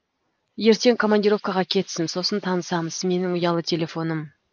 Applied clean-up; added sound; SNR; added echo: neural mask model Resemble Enhance denoiser.